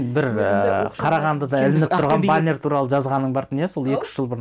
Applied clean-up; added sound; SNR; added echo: none; none; none; none.